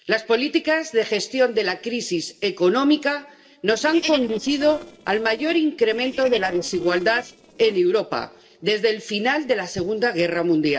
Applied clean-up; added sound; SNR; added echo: neural separator model SepFormer DNS4.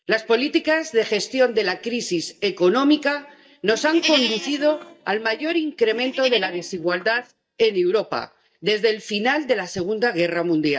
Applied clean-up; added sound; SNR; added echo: neural mask model DeepFilterNet 3.